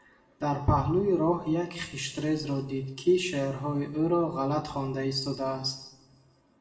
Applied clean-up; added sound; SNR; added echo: none; none; none; reverberation time 0.9 s.